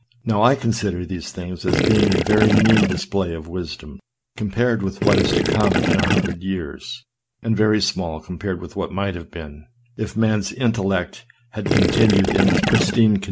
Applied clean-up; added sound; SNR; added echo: none; Gurgling / Liquid; -2 dB; none.